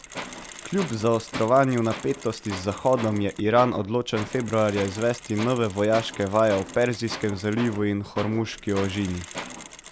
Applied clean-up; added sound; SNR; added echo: none; Tools + Mechanisms; 13 dB; none.